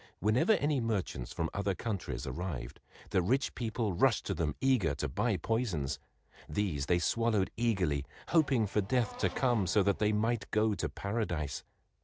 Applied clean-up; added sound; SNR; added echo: none; Race car, auto racing / Accelerating, revving, vroom; 18 dB; none.